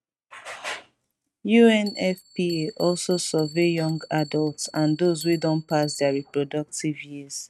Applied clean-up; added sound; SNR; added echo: neural mask model RNNoise.